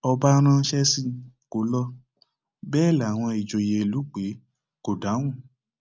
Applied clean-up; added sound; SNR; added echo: none; none; none; none.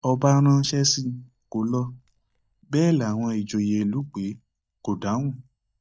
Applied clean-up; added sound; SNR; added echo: neural mask model DeepFilterNet 3.